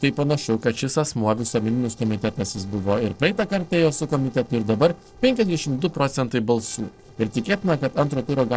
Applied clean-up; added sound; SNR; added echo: neural separator model SepFormer DNS4.